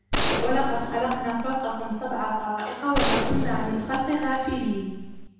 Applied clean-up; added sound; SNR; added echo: none; Gunshot, gunfire; 0 dB; reverberation time 1.1 s.